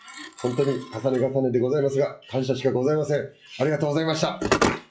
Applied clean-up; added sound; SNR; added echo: classical method WPE with log-MMSE.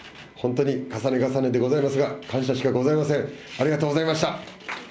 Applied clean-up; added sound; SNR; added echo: none; none; none; none.